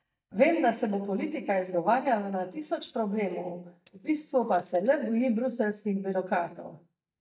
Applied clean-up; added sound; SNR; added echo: neural mask model DeepFilterNet 3.